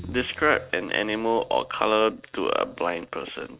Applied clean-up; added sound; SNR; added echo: neural mask model RNNoise.